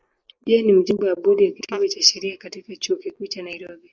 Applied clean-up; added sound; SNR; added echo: neural mask model Resemble Enhance denoiser.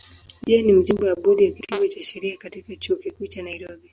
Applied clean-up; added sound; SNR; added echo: none; Fart; 20 dB; none.